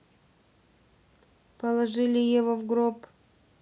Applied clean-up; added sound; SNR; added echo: none; none; none; none.